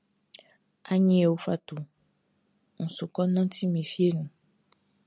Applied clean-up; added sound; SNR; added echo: none; none; none; none.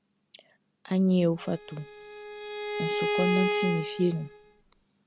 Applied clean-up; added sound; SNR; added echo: none; Bowed string instrument; 2 dB; none.